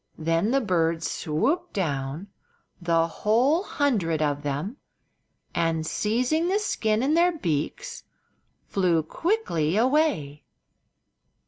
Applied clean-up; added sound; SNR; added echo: none; none; none; none.